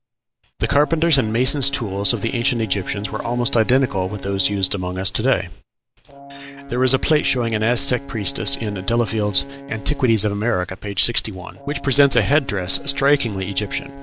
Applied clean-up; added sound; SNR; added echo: none; Brass instrument; 18 dB; none.